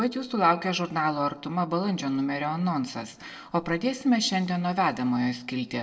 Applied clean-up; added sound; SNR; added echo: neural separator model SepFormer DNS4.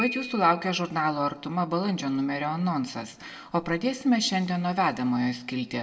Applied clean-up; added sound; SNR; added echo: none; Piano; 18 dB; reverberation time 0.9 s.